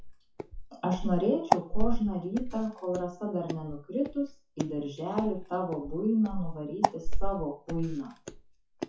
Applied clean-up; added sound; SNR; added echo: classical method WPE with log-MMSE.